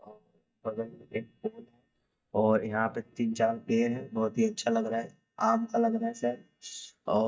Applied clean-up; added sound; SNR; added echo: neural mask model DeepFilterNet 3.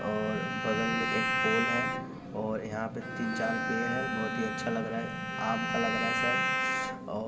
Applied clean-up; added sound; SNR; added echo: none; Bowed string instrument; 0 dB; reverberation time 1.9 s.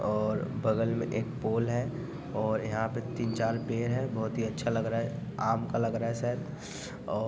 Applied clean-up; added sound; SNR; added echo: none; none; none; none.